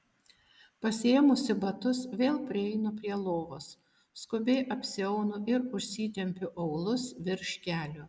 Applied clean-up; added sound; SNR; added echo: none; none; none; none.